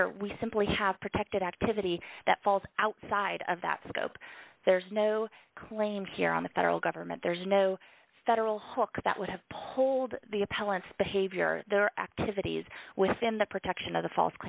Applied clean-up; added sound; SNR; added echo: none; none; none; none.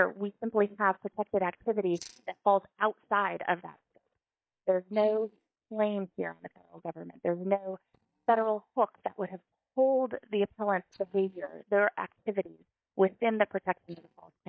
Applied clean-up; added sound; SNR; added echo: neural mask model DeepFilterNet 3.